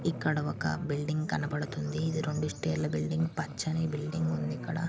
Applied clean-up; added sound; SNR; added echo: none; Growling; 12 dB; none.